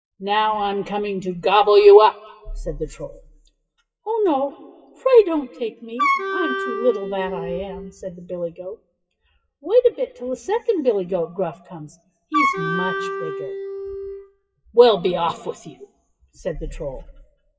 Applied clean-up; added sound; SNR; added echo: classical method WPE with log-MMSE.